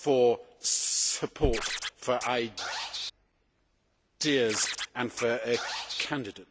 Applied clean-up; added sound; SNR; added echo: none; Scratching (performance technique); 9 dB; none.